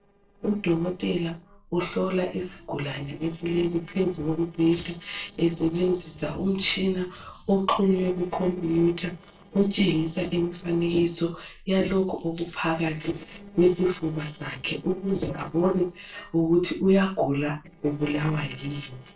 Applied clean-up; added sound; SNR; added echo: neural separator model SepFormer DNS4.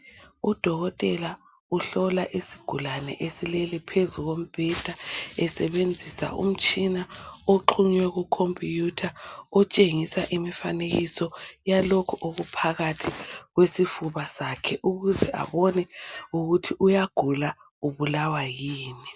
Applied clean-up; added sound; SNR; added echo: none; none; none; none.